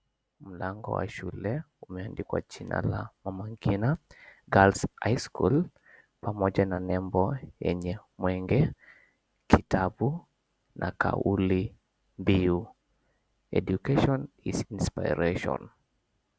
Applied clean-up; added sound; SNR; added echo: none; none; none; none.